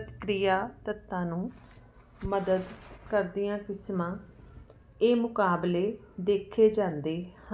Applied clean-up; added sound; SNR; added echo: none; none; none; none.